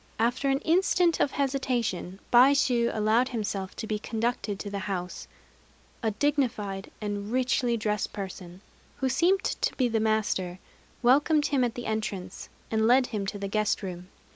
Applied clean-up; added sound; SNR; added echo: none; none; none; none.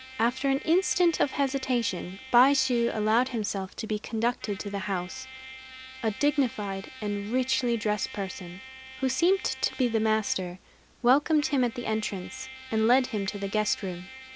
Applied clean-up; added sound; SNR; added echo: none; Trumpet; 17 dB; none.